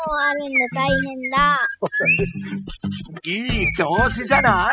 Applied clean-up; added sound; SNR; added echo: classical method spectral subtraction.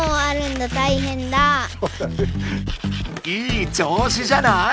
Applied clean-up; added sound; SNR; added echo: none; none; none; none.